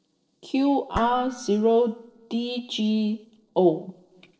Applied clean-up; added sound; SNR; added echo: neural separator model SepFormer DNS4.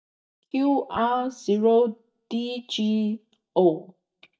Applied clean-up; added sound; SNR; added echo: neural mask model DeepFilterNet 3.